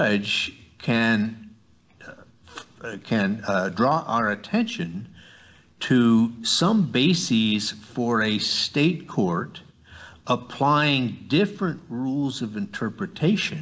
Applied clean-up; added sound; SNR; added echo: none; none; none; none.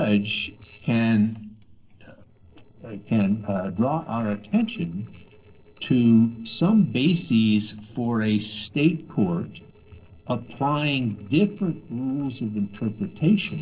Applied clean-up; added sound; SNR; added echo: neural separator model SepFormer DNS4.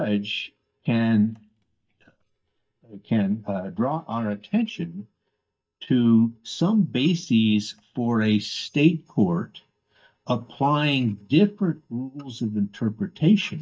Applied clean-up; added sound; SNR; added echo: neural mask model DeepFilterNet 3.